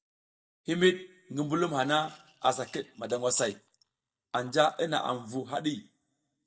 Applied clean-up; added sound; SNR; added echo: neural mask model DeepFilterNet 3.